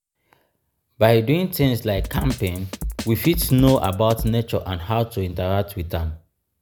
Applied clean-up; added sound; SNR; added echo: none; Drum kit; 12 dB; none.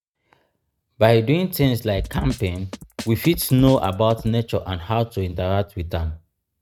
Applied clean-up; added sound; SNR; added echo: neural mask model RNNoise.